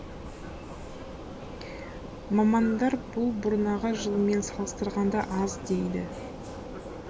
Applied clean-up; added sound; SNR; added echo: none; Vehicle; 10 dB; none.